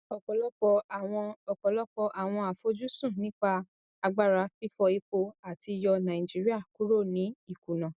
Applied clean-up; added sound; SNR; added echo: none; none; none; none.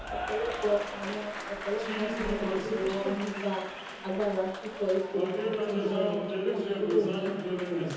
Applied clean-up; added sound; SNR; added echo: none; Applause; 1 dB; reverberation time 0.7 s.